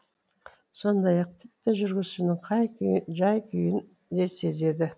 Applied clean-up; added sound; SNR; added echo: none; none; none; none.